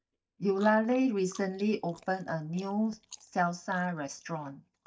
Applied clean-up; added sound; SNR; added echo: neural mask model DeepFilterNet 3.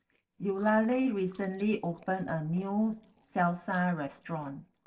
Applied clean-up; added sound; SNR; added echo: neural separator model SepFormer DNS4.